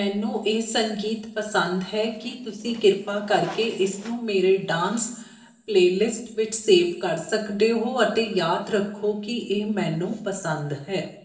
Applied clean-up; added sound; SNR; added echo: neural separator model SepFormer DNS4.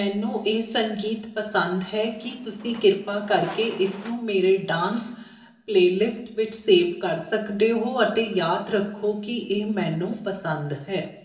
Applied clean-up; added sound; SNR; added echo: none; Squeak; 18 dB; reverberation time 0.7 s.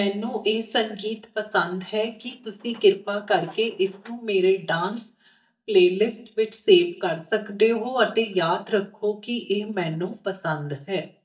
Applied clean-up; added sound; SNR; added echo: neural mask model DeepFilterNet 3.